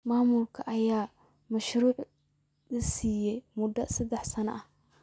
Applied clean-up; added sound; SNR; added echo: none; none; none; none.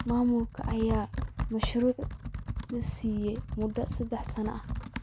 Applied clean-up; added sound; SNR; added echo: none; Computer keyboard; 4 dB; none.